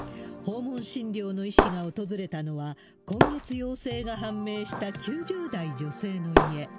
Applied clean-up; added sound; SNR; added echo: none; Shatter; -2 dB; none.